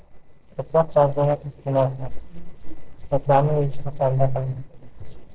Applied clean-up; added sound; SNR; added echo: neural separator model SepFormer DNS4.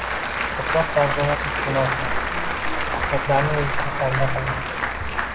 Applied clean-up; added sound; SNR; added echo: none; Applause / Crowd; -2 dB; none.